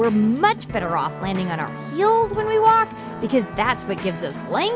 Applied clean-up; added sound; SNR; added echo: none; none; none; none.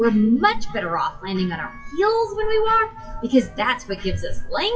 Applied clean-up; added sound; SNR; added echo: classical method WPE with log-MMSE.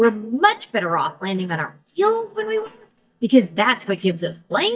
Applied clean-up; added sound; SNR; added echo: neural mask model DeepFilterNet 3.